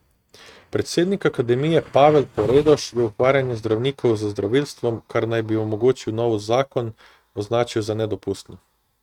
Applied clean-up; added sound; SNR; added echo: neural mask model RNNoise.